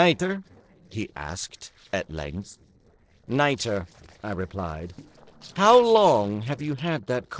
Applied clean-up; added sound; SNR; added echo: neural separator model SepFormer DNS4.